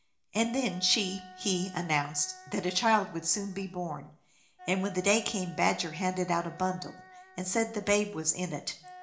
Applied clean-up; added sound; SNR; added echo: none; Wind instrument, woodwind instrument; 20 dB; reverberation time 0.4 s.